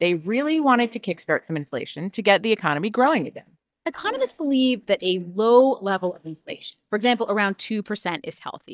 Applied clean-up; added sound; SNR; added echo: neural mask model DeepFilterNet 3.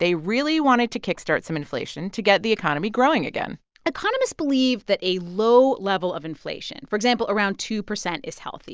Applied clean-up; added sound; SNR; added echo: none; none; none; none.